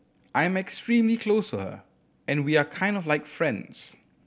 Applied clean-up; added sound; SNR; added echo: none; none; none; none.